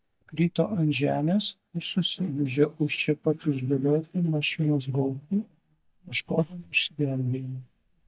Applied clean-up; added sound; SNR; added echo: neural mask model DeepFilterNet 3.